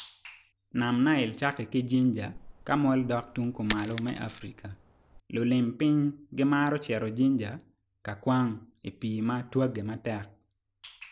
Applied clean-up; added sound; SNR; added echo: none; Coin (dropping); 10 dB; none.